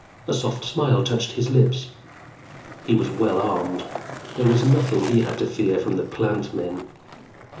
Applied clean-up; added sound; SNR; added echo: none; Skateboard; 15 dB; reverberation time 0.7 s.